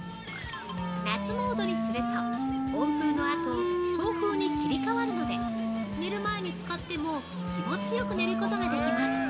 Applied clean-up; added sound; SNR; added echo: none; Wind instrument, woodwind instrument; -2 dB; none.